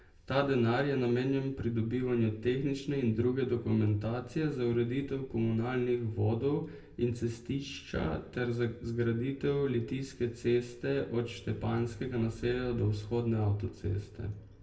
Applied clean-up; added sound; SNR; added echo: none; none; none; reverberation time 0.2 s.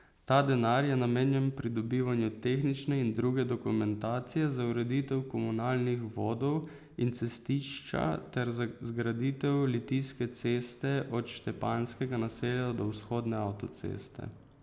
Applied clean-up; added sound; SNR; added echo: none; none; none; none.